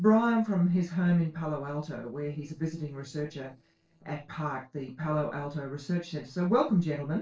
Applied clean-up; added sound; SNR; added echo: neural separator model SepFormer DNS4.